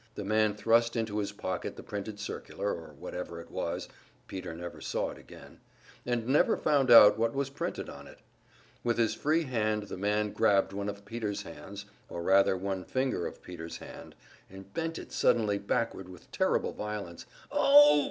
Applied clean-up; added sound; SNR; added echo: none; none; none; none.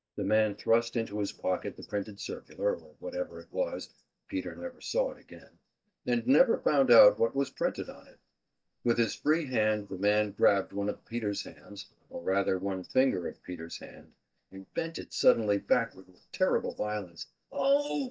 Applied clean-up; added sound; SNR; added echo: neural mask model DeepFilterNet 3.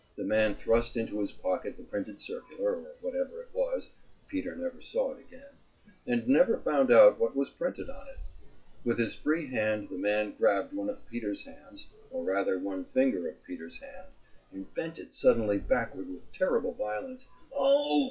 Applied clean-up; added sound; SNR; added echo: classical method WPE with log-MMSE.